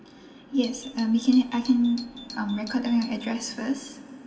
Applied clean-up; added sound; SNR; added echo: none; Doorbell; 19 dB; reverberation time 1.9 s.